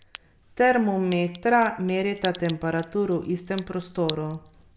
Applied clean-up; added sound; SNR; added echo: none; Crack; 19 dB; none.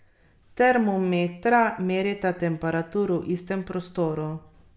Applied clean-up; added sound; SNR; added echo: none; none; none; none.